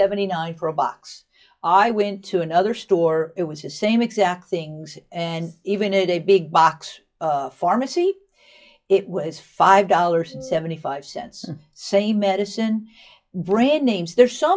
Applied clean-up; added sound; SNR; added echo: classical method log-MMSE.